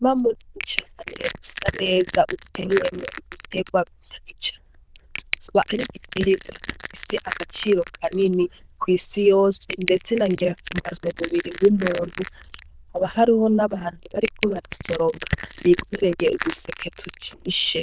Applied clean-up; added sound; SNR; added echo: neural diffusion model UNIVERSE++.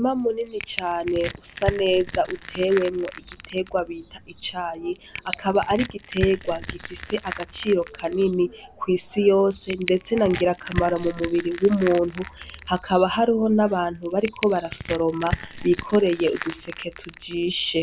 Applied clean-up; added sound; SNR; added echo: none; Crushing; 12 dB; none.